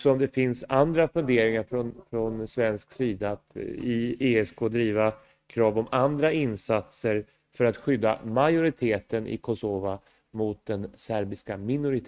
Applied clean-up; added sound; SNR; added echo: neural mask model RNNoise.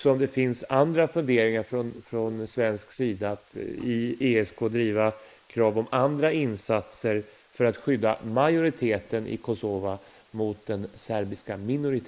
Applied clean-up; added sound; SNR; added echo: neural mask model Resemble Enhance denoiser.